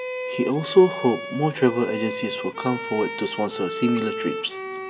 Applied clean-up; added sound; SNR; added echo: none; Bowed string instrument; 8 dB; reverberation time 0.7 s.